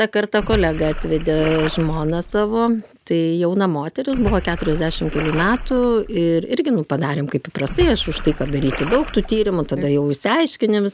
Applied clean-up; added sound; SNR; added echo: none; Splash, splatter; 9 dB; none.